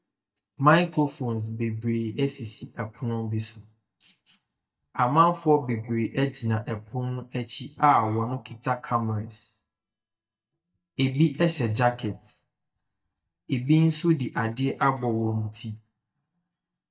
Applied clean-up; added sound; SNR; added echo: neural mask model DeepFilterNet 3.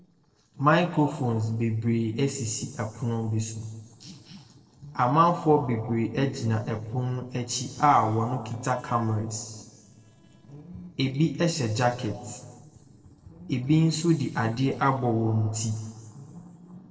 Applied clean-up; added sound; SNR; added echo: neural separator model SepFormer DNS4.